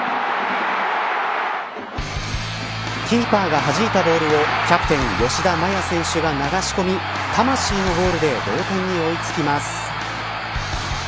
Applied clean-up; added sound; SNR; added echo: none; none; none; none.